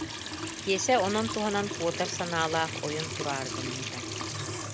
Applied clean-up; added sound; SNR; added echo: none; Trickle, dribble / Sink (filling or washing) / Water tap, faucet; 5 dB; none.